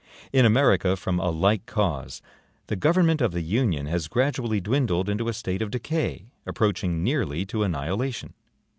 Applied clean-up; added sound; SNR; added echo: none; none; none; none.